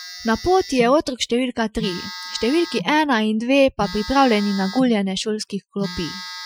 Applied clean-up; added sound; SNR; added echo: classical method Wiener filter.